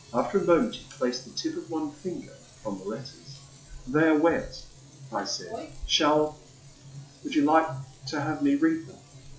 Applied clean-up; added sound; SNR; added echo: classical method log-MMSE.